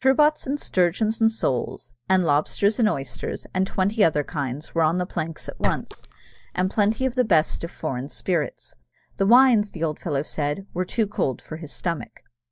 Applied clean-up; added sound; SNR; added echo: neural mask model DeepFilterNet 3.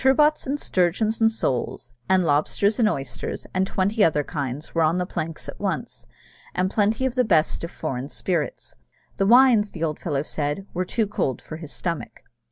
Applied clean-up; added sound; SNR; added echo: none; none; none; none.